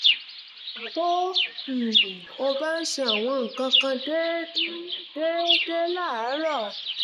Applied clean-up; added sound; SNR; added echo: neural mask model Resemble Enhance denoiser.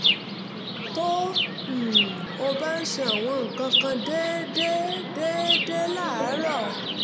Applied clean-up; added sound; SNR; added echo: none; Chirp, tweet; 0 dB; none.